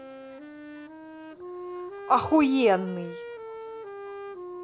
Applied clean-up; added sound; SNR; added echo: none; Wind instrument, woodwind instrument; 11 dB; none.